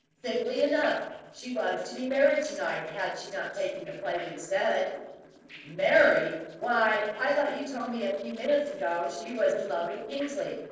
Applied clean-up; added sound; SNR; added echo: neural separator model SepFormer DNS4.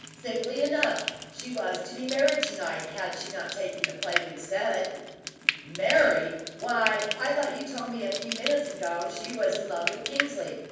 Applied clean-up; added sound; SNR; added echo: none; Frying (food); 6 dB; reverberation time 1.2 s.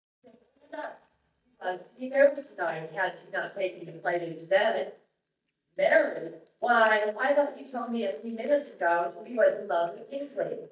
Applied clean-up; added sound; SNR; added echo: neural mask model DeepFilterNet 3.